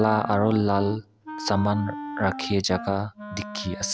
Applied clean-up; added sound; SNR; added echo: none; Wind instrument, woodwind instrument; 11 dB; none.